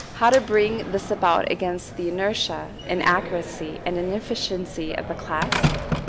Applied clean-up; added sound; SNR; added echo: none; Slam; 6 dB; none.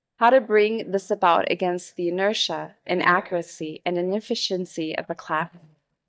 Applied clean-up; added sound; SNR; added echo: neural mask model DeepFilterNet 3.